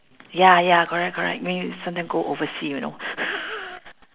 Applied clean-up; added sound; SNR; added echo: none; none; none; none.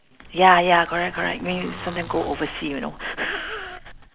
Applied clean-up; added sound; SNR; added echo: none; Zipper (clothing); 17 dB; none.